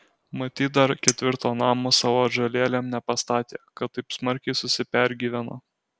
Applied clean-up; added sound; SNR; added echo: none; Chink, clink; 10 dB; none.